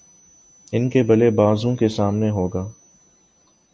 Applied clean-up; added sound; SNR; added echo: none; none; none; none.